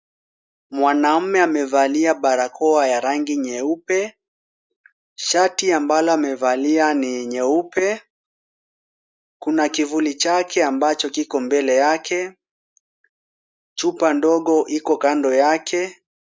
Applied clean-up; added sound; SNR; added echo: none; none; none; none.